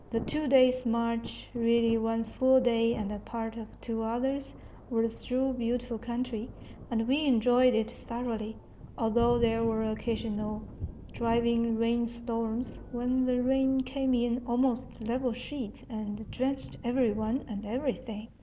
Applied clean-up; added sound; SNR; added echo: none; Thunder / Rain; 15 dB; none.